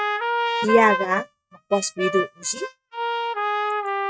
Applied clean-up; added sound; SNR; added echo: neural mask model RNNoise.